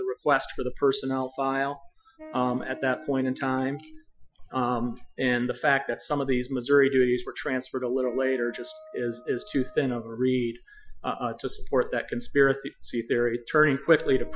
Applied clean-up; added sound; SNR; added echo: classical method Wiener filter.